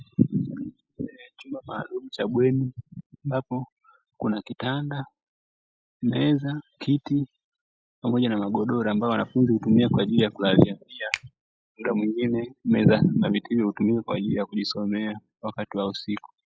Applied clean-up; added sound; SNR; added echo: classical method log-MMSE.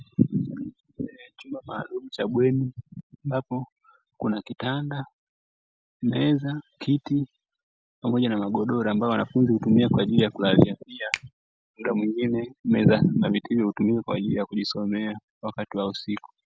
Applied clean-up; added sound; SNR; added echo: none; Finger snapping; 15 dB; none.